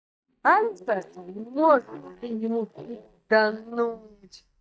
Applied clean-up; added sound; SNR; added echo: neural mask model DeepFilterNet 3.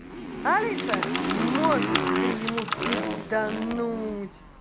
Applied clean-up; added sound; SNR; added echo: none; Computer keyboard + Motorcycle; -1 dB; none.